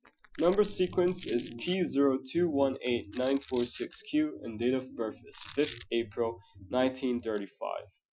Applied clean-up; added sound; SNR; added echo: classical method Wiener filter.